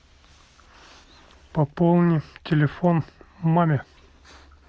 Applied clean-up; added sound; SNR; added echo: none; none; none; none.